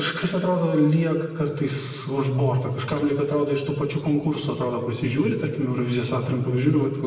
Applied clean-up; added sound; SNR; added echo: none; none; none; reverberation time 1.2 s.